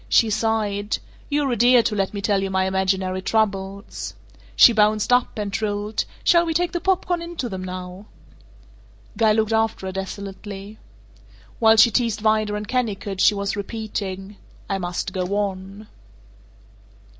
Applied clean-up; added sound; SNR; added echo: none; none; none; none.